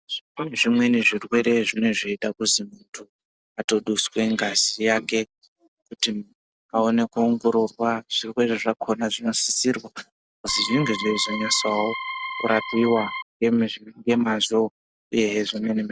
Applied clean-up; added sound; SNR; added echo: none; Organ; 7 dB; none.